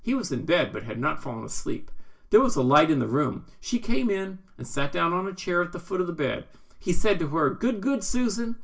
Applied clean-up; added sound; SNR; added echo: none; none; none; reverberation time 0.2 s.